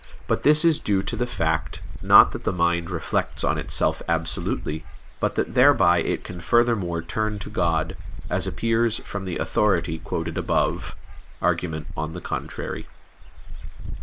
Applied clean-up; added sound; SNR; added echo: none; Bird / Dog; 6 dB; none.